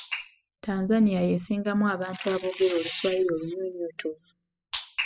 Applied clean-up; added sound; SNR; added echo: classical method spectral subtraction.